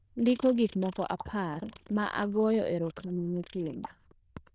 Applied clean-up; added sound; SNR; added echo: neural diffusion model UNIVERSE++.